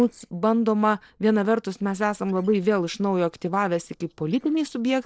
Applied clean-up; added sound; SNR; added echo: neural separator model SepFormer DNS4.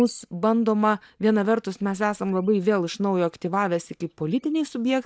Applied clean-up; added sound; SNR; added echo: neural mask model DeepFilterNet 3.